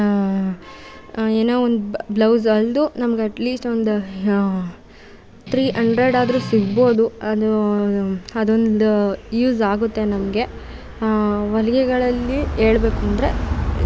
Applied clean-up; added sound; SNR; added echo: none; Strum; 11 dB; none.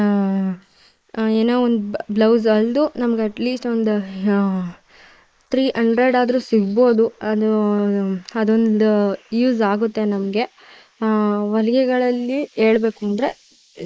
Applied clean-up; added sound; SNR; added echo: neural mask model Resemble Enhance denoiser.